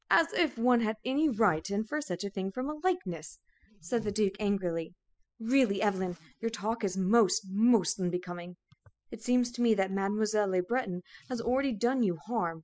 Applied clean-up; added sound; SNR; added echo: classical method spectral subtraction.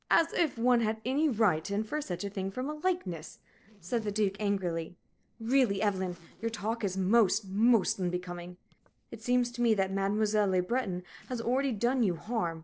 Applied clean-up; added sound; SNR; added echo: neural separator model SepFormer DNS4.